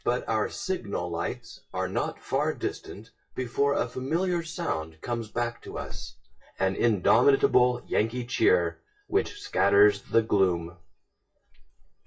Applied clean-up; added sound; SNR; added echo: classical method WPE with log-MMSE.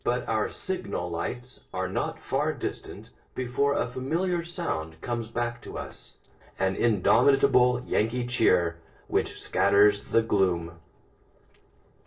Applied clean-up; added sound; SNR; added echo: neural separator model SepFormer DNS4.